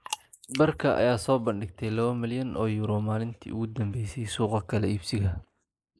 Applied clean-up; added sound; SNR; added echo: neural mask model Resemble Enhance denoiser.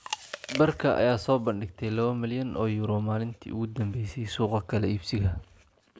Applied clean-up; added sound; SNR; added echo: none; Chewing, mastication; 18 dB; none.